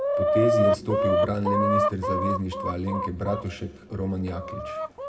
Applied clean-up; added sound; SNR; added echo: none; Chicken, rooster; -3 dB; reverberation time 0.2 s.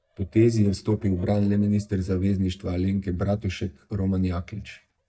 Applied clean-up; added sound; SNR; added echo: neural mask model DeepFilterNet 3.